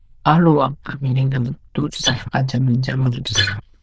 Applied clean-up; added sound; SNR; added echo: neural diffusion model UNIVERSE++.